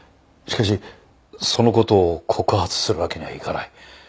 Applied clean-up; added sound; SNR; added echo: none; none; none; none.